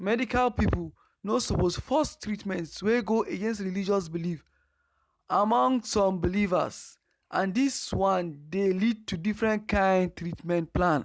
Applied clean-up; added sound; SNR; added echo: none; none; none; none.